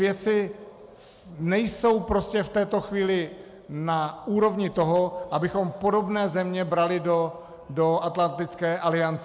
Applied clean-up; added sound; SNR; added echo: none; none; none; none.